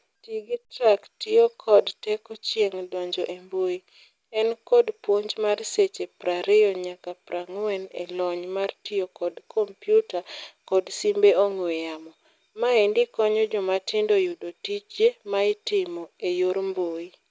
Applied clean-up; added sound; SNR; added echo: none; none; none; none.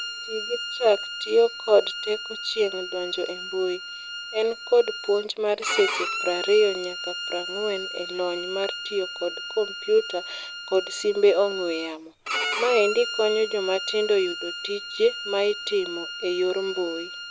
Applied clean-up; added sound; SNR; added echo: none; Bowed string instrument; 8 dB; none.